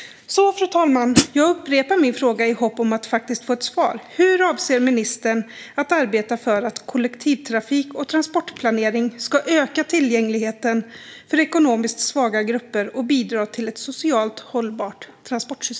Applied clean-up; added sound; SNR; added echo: none; Hi-hat; -2 dB; none.